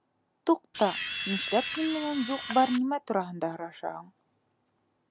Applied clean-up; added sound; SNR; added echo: none; Camera; 6 dB; none.